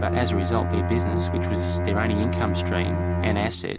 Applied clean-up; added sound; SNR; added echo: none; Bowed string instrument; -4 dB; none.